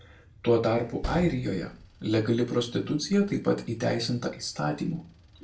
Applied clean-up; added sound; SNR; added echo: none; Train; 16 dB; reverberation time 0.3 s.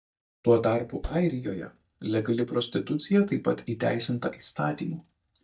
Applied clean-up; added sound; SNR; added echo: neural mask model DeepFilterNet 3.